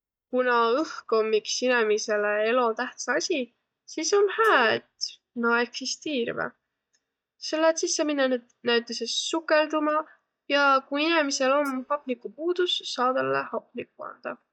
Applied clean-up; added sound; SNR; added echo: neural mask model DeepFilterNet 3.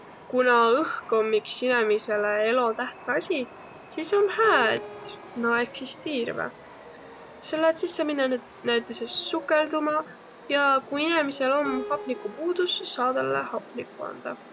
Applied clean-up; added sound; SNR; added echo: none; Keyboard (musical) + Chatter / Subway, metro, underground; 16 dB; none.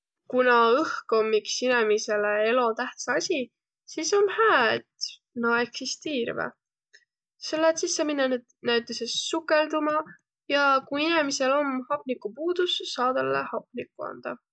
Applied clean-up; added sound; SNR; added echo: none; none; none; none.